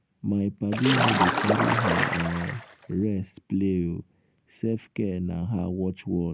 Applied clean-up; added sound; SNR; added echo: none; Splash, splatter; -2 dB; none.